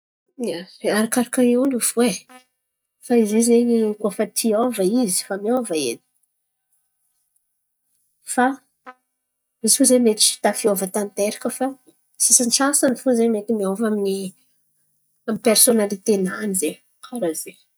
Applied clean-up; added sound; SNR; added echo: neural mask model DeepFilterNet 3.